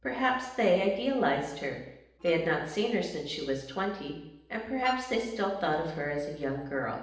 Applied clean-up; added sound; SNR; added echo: neural separator model SepFormer DNS4.